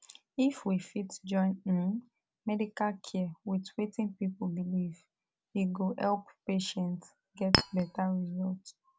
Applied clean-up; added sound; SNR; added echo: none; Chink, clink; -3 dB; none.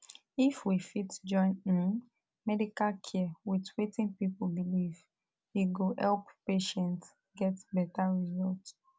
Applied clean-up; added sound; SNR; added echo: none; none; none; none.